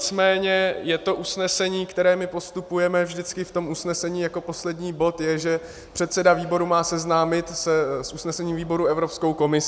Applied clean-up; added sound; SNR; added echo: none; none; none; none.